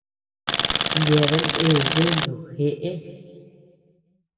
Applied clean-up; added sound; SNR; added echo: none; Tools; -4 dB; reverberation time 1.9 s.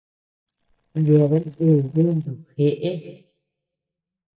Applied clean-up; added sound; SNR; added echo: neural mask model DeepFilterNet 3.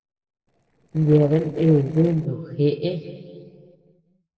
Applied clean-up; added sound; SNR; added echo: neural separator model SepFormer DNS4.